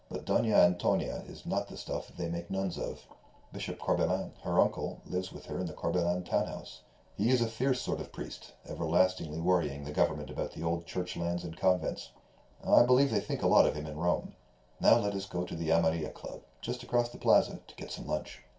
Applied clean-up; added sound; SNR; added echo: none; none; none; reverberation time 0.2 s.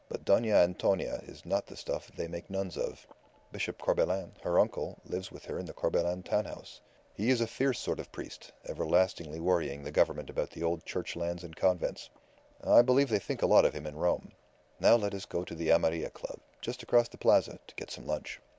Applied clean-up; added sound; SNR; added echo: none; none; none; none.